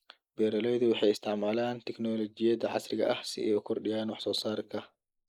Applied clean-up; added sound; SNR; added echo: neural mask model Resemble Enhance denoiser.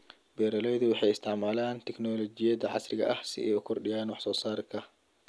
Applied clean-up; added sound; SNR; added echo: none; none; none; none.